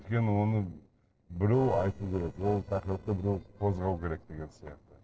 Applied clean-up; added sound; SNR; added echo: neural separator model SepFormer DNS4.